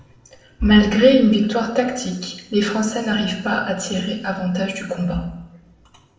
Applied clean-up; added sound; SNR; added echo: none; none; none; reverberation time 0.8 s.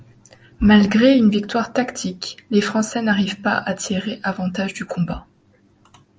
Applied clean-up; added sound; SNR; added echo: none; none; none; none.